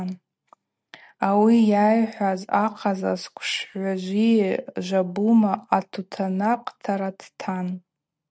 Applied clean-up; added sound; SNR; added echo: none; none; none; none.